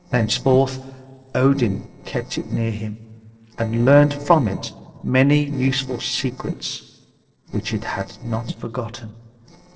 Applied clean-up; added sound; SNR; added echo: neural separator model SepFormer DNS4.